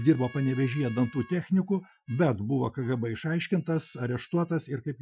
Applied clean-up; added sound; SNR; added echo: classical method Wiener filter.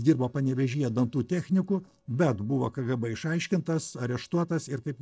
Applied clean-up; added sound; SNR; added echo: neural separator model SepFormer DNS4.